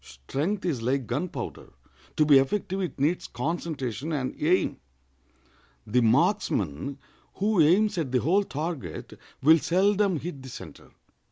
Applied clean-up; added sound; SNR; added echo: none; none; none; none.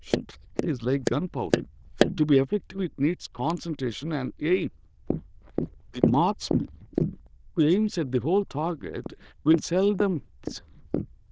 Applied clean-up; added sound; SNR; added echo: neural diffusion model UNIVERSE++.